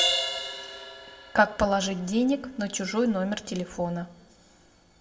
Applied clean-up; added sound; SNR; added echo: none; Crash cymbal; 7 dB; reverberation time 0.7 s.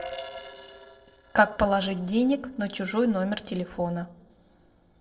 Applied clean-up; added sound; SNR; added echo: neural separator model SepFormer DNS4.